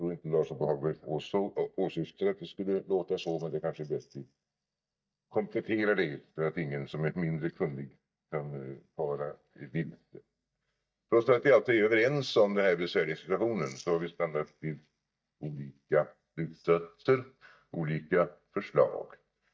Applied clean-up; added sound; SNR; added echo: neural mask model DeepFilterNet 3.